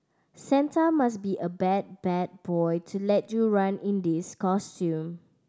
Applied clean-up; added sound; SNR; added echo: none; none; none; none.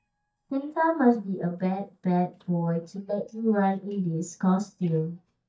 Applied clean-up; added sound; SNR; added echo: neural mask model DeepFilterNet 3.